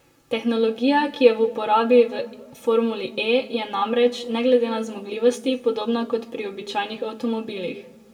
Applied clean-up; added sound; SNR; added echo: none; none; none; reverberation time 1.3 s.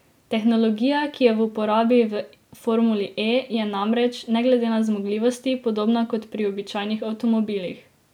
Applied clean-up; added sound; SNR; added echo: none; none; none; none.